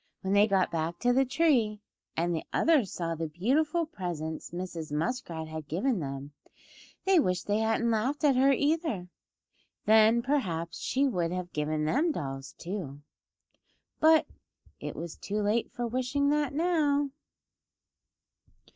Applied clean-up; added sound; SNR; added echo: neural mask model DeepFilterNet 3.